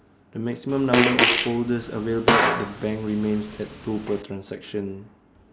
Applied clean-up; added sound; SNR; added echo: none; Fart; -2 dB; none.